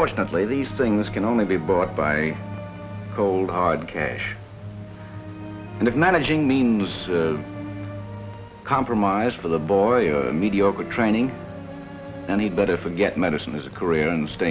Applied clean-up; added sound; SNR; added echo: none; none; none; none.